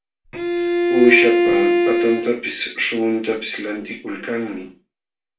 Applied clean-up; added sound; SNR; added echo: none; Bowed string instrument; -4 dB; reverberation time 0.3 s.